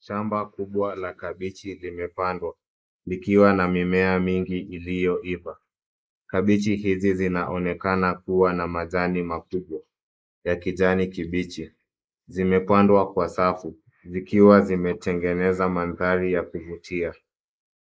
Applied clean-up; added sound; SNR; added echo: neural mask model Resemble Enhance denoiser.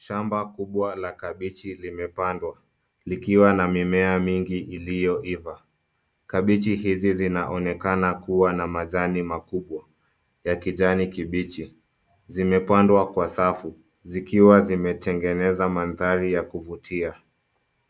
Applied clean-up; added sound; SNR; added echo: none; none; none; none.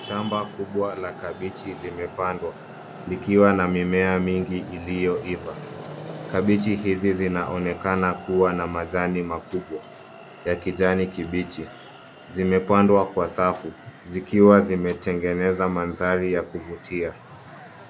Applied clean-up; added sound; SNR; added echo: none; Traffic noise, roadway noise; 17 dB; none.